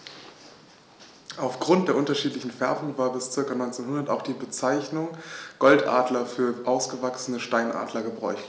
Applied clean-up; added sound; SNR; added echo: none; none; none; none.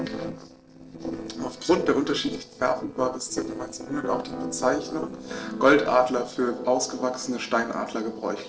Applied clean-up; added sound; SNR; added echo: neural separator model SepFormer DNS4.